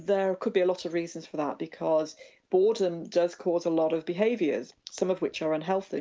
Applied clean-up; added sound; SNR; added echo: none; none; none; none.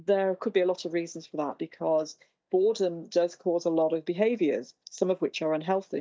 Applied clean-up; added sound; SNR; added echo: neural mask model DeepFilterNet 3.